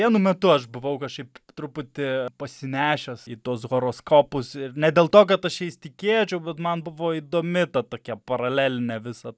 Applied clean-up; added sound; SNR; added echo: none; none; none; none.